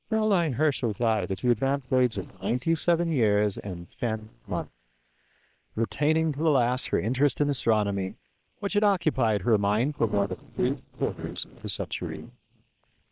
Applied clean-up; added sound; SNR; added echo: neural separator model SepFormer WHAM!.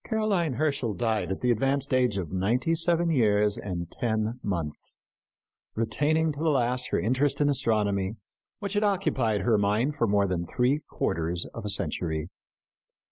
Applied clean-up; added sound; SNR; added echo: none; none; none; none.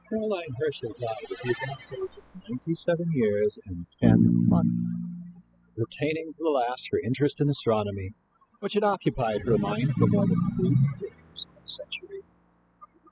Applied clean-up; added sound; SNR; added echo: classical method spectral subtraction.